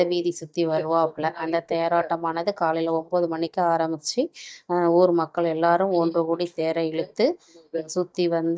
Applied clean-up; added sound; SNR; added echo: neural mask model DeepFilterNet 3.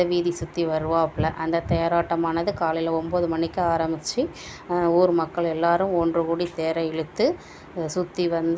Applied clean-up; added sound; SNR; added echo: none; none; none; none.